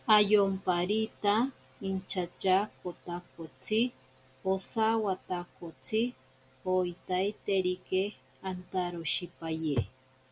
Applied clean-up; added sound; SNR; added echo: none; none; none; none.